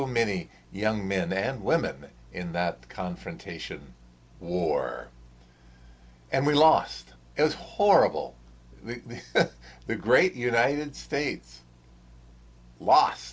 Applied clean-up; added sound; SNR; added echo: none; none; none; none.